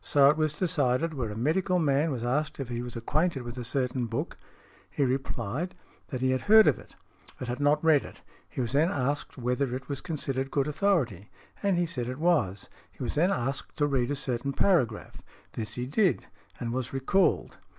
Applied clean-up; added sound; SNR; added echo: none; none; none; none.